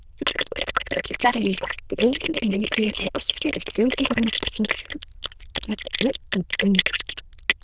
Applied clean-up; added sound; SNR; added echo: neural diffusion model UNIVERSE++.